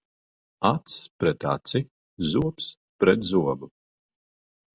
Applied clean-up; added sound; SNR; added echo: none; none; none; none.